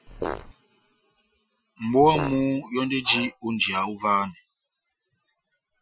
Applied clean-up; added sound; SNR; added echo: classical method Wiener filter.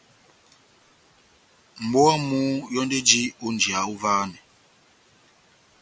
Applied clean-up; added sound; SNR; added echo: none; none; none; none.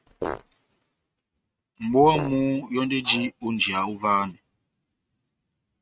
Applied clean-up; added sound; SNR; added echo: neural mask model RNNoise.